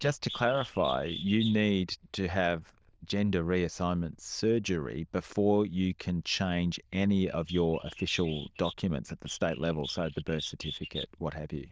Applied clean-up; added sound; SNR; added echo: neural diffusion model UNIVERSE++.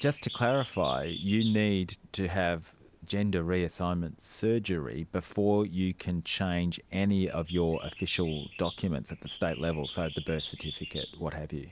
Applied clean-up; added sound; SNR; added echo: none; Bird; 16 dB; none.